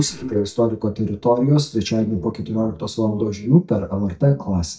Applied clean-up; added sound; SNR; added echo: neural mask model DeepFilterNet 3.